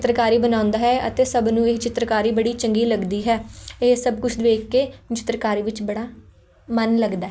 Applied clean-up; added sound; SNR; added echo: none; none; none; none.